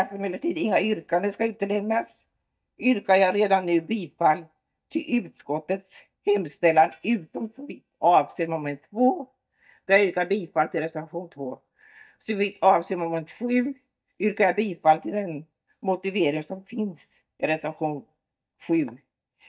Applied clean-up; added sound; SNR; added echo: neural mask model DeepFilterNet 3.